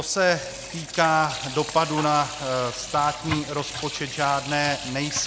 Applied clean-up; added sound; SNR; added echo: none; Sink (filling or washing) / Water tap, faucet; 10 dB; none.